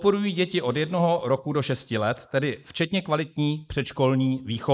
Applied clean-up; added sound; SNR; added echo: neural mask model Resemble Enhance denoiser.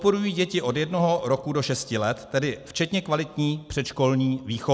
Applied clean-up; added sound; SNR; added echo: none; none; none; none.